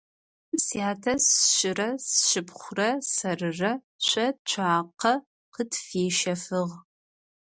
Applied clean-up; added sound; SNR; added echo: none; none; none; none.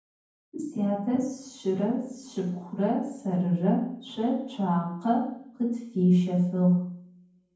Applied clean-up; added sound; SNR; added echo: none; none; none; reverberation time 0.9 s.